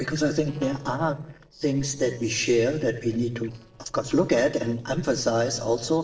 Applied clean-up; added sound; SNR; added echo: neural separator model SepFormer DNS4.